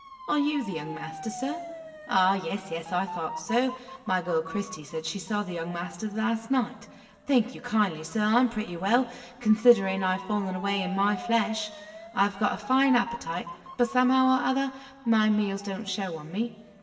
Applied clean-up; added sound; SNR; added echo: none; Motor vehicle (road) / Siren; 16 dB; reverberation time 1.5 s.